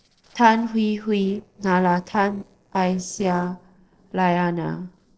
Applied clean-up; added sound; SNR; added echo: neural separator model SepFormer DNS4.